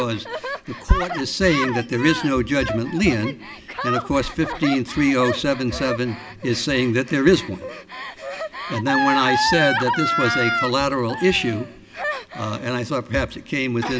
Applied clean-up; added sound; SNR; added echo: none; Gasp; 6 dB; none.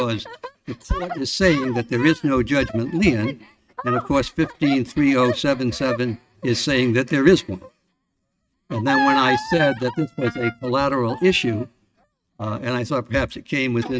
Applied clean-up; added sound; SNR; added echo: neural mask model RNNoise.